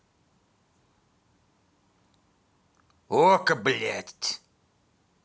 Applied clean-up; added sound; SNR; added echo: none; none; none; none.